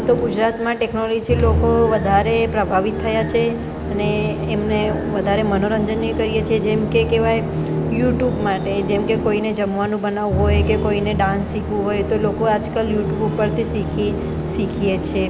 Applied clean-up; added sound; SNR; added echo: none; Musical instrument; 3 dB; none.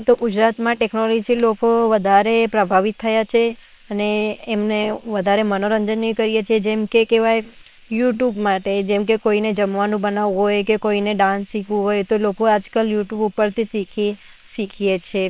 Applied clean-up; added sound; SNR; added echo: neural separator model SepFormer WHAM!.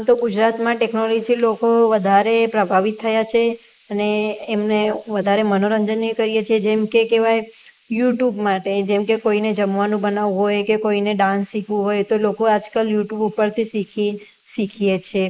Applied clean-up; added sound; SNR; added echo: neural mask model Resemble Enhance denoiser.